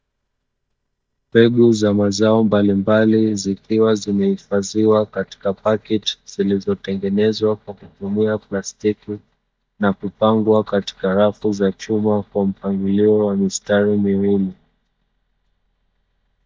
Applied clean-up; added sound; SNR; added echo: neural mask model DeepFilterNet 3.